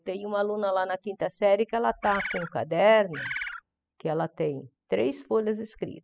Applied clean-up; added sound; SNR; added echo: classical method spectral subtraction.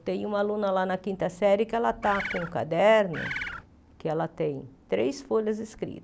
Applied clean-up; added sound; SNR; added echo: none; Bird; 7 dB; none.